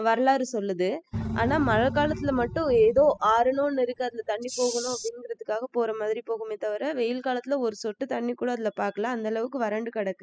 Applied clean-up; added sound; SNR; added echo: classical method spectral subtraction.